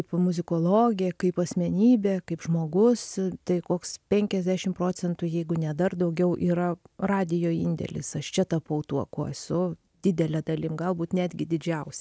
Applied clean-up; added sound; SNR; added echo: none; none; none; none.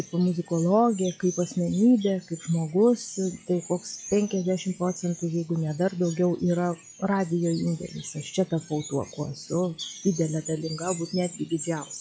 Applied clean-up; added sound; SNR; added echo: classical method log-MMSE.